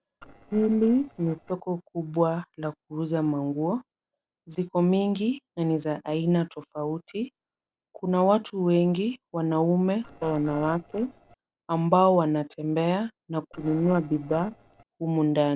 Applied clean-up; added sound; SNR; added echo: neural separator model SepFormer DNS4.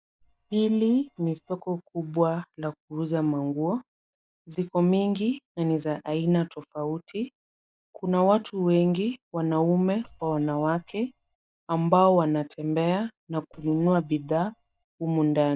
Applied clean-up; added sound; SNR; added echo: neural mask model DeepFilterNet 3.